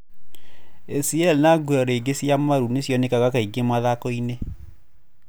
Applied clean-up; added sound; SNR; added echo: none; none; none; none.